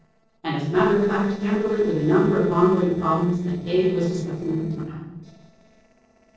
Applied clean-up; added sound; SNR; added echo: neural separator model SepFormer DNS4.